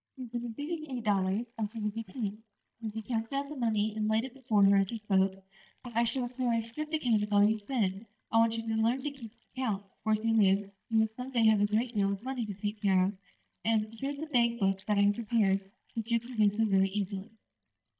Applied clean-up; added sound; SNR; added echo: neural mask model DeepFilterNet 3.